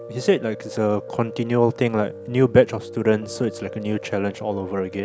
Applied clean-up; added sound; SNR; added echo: none; Piano; 14 dB; none.